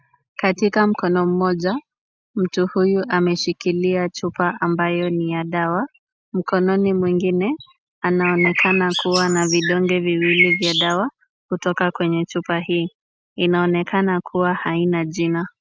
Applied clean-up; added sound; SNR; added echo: neural mask model RNNoise.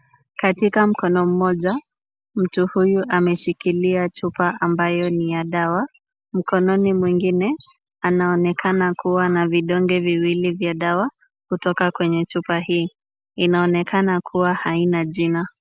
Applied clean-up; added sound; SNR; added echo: none; none; none; none.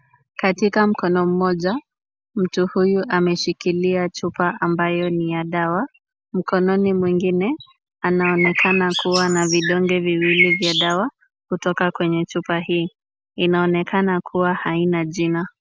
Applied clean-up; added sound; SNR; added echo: none; Bird; 2 dB; none.